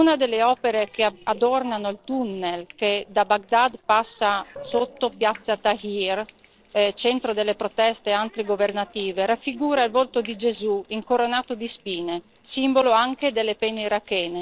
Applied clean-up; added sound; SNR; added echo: neural separator model SepFormer DNS4.